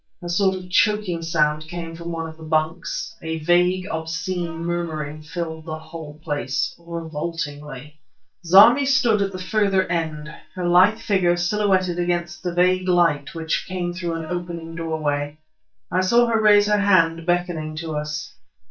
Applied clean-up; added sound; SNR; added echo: neural mask model DeepFilterNet 3.